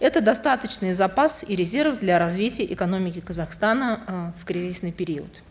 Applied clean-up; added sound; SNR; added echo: none; none; none; none.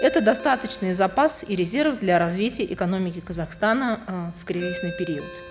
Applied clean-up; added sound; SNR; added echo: none; Ringtone; 16 dB; none.